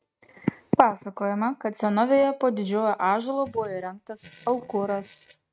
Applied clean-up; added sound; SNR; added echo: neural mask model RNNoise.